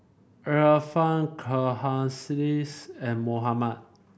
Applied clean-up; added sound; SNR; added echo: none; none; none; none.